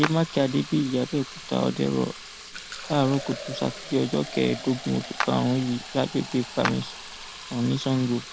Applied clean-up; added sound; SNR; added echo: none; Clapping + Fill (with liquid); 10 dB; none.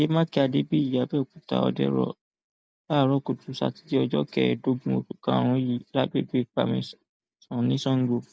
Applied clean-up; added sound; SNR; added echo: none; none; none; none.